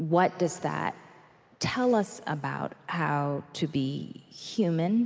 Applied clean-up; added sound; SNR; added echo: none; none; none; none.